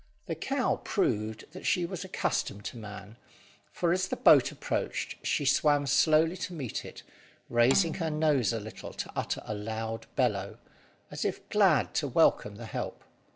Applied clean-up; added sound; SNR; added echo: none; Bowed string instrument; 14 dB; none.